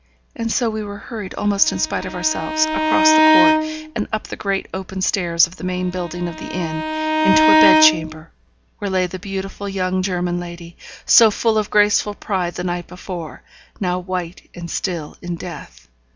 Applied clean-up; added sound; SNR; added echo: none; Bowed string instrument; -3 dB; none.